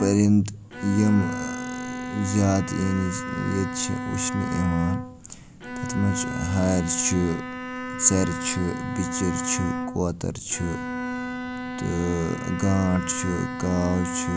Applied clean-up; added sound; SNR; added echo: none; Bowed string instrument; 6 dB; none.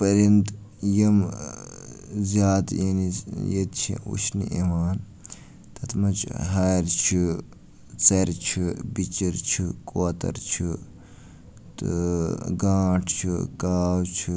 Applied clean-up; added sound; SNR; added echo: none; none; none; none.